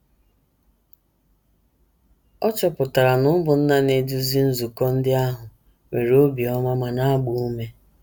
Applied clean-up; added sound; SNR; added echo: none; none; none; none.